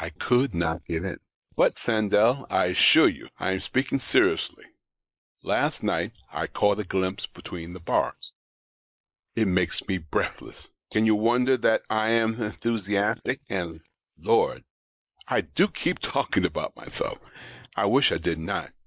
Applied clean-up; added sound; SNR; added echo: neural mask model Resemble Enhance denoiser.